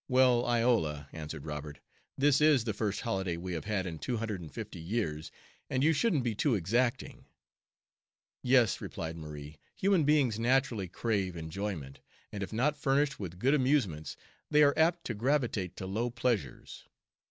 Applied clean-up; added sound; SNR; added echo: none; none; none; none.